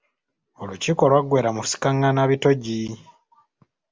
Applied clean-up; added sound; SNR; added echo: none; none; none; none.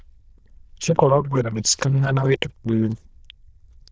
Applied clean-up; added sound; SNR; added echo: neural diffusion model UNIVERSE++.